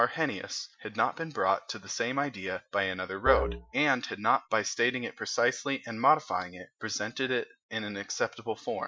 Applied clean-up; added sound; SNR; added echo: classical method Wiener filter.